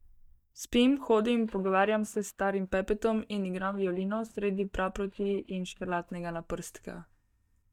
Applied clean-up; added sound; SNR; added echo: neural mask model DeepFilterNet 3.